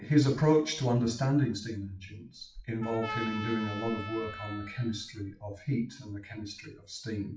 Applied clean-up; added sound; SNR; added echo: classical method WPE with log-MMSE.